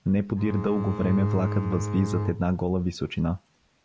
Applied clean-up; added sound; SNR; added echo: none; Bowed string instrument; 4 dB; none.